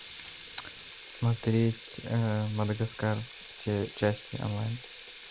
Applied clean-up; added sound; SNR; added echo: none; Sink (filling or washing) / Water tap, faucet; 11 dB; none.